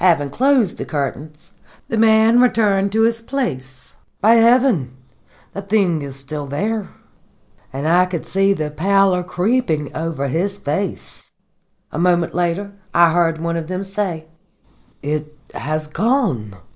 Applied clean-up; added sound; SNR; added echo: none; none; none; none.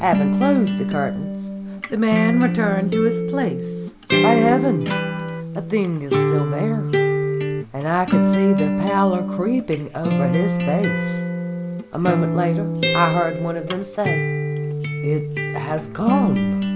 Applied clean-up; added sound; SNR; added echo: none; Acoustic guitar; -1 dB; none.